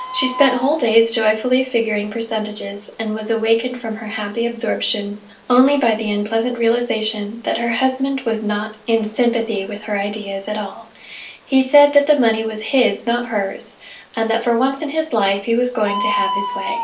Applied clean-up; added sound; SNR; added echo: none; Bird; 14 dB; reverberation time 0.3 s.